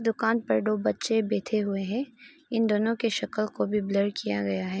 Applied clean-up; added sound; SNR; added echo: none; none; none; none.